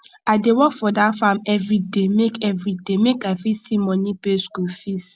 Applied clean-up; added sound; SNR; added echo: none; none; none; none.